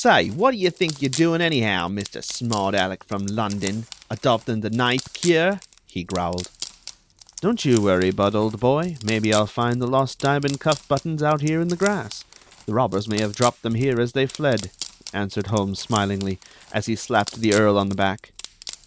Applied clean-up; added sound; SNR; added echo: none; Wood; 17 dB; none.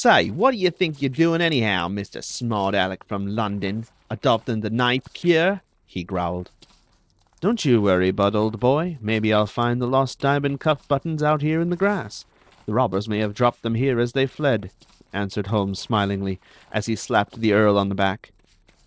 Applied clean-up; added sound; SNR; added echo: neural separator model SepFormer DNS4.